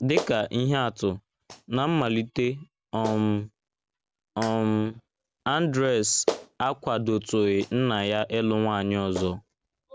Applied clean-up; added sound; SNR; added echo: none; Clapping; 12 dB; none.